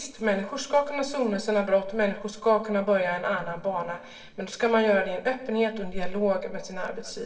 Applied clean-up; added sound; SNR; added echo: neural separator model SepFormer DNS4.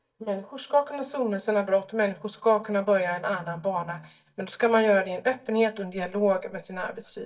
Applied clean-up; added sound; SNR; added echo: neural mask model DeepFilterNet 3.